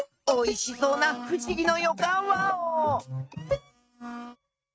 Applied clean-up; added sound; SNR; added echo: neural mask model RNNoise.